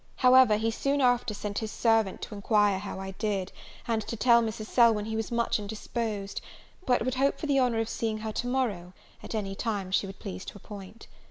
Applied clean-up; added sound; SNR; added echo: none; none; none; none.